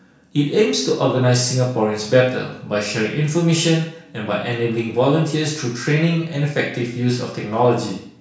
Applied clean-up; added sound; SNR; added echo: none; none; none; reverberation time 0.6 s.